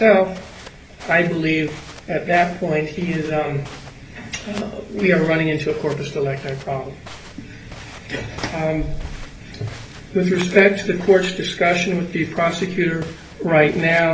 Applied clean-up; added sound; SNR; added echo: none; Walk, footsteps; 20 dB; reverberation time 0.3 s.